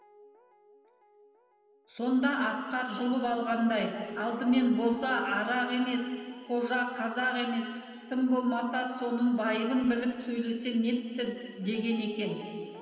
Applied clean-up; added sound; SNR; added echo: none; Guitar; 19 dB; reverberation time 2.5 s.